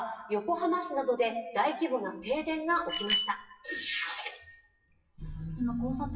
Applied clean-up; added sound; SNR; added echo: classical method WPE with log-MMSE.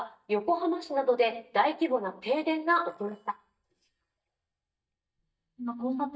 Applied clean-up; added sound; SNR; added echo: neural mask model DeepFilterNet 3.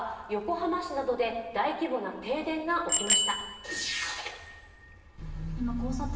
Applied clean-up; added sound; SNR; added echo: none; Bicycle bell; 3 dB; reverberation time 1.2 s.